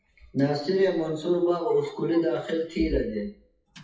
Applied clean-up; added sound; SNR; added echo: classical method WPE with log-MMSE.